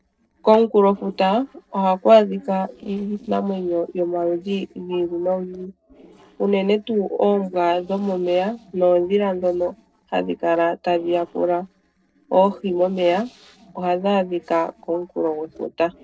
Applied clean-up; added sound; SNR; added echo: neural separator model SepFormer DNS4.